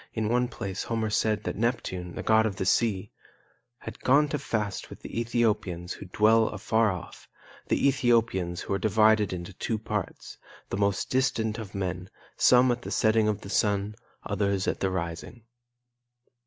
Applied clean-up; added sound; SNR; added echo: none; none; none; none.